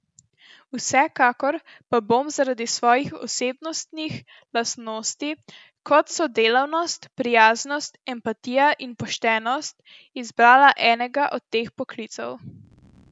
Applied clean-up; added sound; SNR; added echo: none; none; none; none.